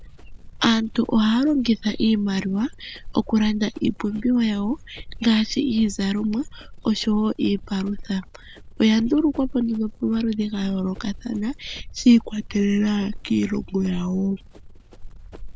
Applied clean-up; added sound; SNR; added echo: none; Run; 15 dB; none.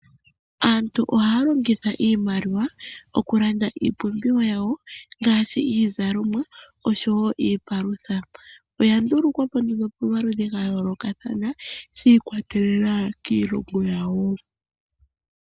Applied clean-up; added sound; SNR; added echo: none; none; none; none.